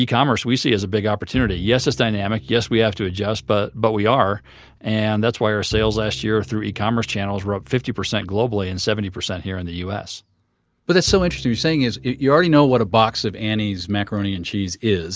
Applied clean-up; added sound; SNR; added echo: none; Bowed string instrument; 17 dB; none.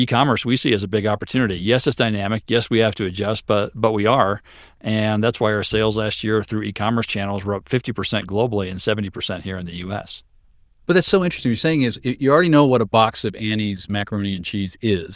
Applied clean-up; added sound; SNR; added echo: neural diffusion model UNIVERSE++.